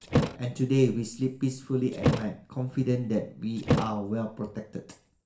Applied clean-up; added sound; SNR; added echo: none; Thump, thud; 3 dB; reverberation time 0.4 s.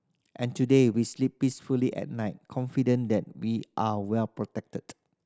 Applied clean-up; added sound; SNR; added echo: none; none; none; none.